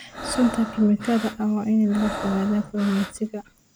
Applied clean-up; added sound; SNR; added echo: none; Breathing; 12 dB; none.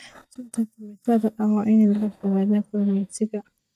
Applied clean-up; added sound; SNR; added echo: neural mask model DeepFilterNet 3.